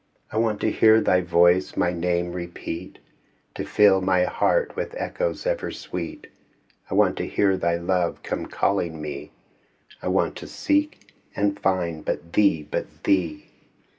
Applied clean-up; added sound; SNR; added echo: none; none; none; none.